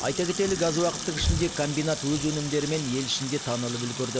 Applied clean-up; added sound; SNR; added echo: none; Breathing + Sink (filling or washing) / Water tap, faucet; 5 dB; none.